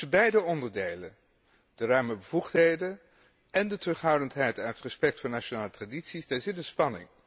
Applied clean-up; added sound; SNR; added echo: none; none; none; none.